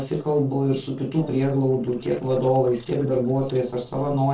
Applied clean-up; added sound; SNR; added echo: neural separator model SepFormer DNS4.